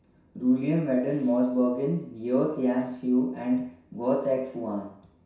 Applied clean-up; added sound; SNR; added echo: none; none; none; reverberation time 0.6 s.